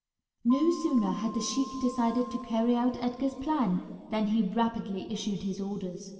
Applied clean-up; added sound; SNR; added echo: none; Keyboard (musical); 15 dB; reverberation time 2.2 s.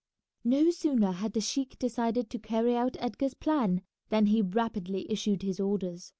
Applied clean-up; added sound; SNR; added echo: none; none; none; none.